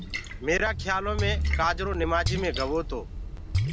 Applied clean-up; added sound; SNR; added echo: none; Splash, splatter; 1 dB; none.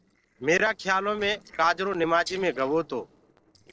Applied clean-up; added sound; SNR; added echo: neural separator model SepFormer DNS4.